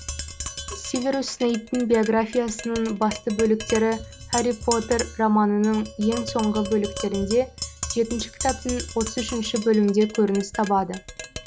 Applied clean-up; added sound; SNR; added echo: none; Tap; 11 dB; none.